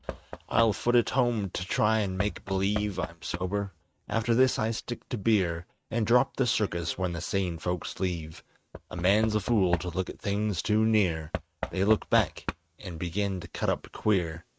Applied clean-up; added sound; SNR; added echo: neural mask model RNNoise.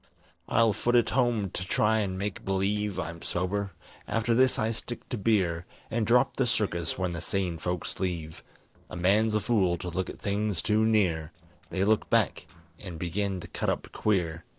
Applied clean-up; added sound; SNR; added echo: neural separator model SepFormer DNS4.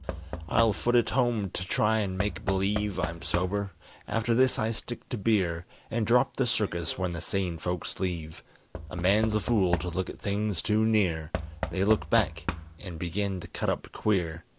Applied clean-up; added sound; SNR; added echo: none; Knock / Wood; 11 dB; none.